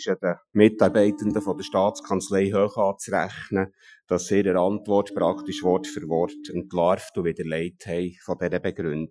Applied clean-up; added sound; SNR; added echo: classical method Wiener filter.